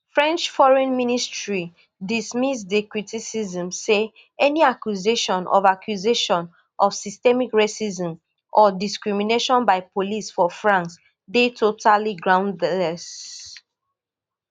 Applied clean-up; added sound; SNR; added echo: none; none; none; none.